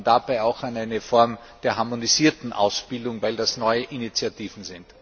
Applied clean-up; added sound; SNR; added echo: none; none; none; none.